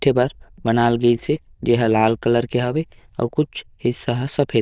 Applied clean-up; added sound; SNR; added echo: neural diffusion model UNIVERSE++.